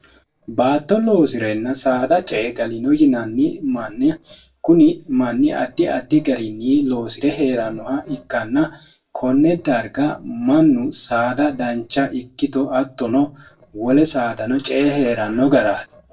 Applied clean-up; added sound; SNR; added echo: neural separator model SepFormer DNS4.